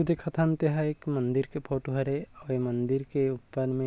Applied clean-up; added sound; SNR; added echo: none; none; none; none.